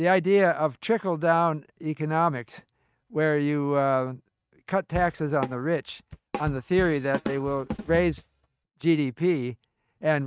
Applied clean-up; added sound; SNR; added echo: neural mask model RNNoise.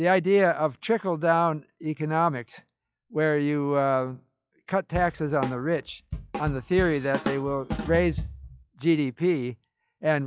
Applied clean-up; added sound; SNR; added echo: classical method log-MMSE.